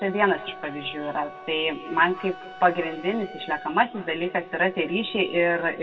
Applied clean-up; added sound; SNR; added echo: none; Wind instrument, woodwind instrument; 17 dB; reverberation time 1.5 s.